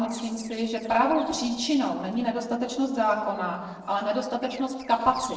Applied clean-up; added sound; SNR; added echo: neural separator model SepFormer DNS4.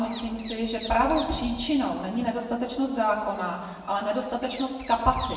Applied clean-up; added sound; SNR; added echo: none; Bird vocalization, bird call, bird song; 12 dB; reverberation time 1.0 s.